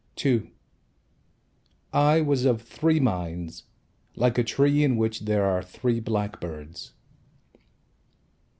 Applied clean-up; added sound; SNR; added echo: none; none; none; none.